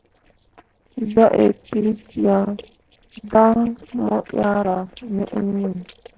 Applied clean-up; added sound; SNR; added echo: neural separator model SepFormer DNS4.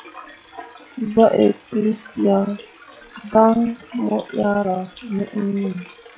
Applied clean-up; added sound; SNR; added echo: classical method log-MMSE.